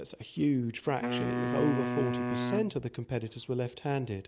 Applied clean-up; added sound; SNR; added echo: none; Wind instrument, woodwind instrument; 2 dB; none.